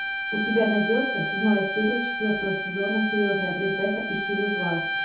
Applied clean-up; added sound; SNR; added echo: none; Bowed string instrument; 2 dB; reverberation time 0.6 s.